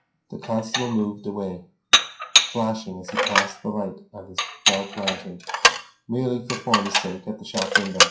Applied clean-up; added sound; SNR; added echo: classical method WPE with log-MMSE.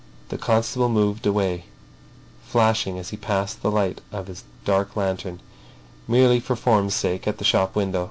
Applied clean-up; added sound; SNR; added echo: none; none; none; none.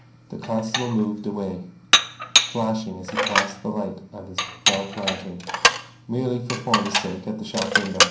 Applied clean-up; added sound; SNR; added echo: none; Dishes, pots, and pans; -3 dB; reverberation time 0.6 s.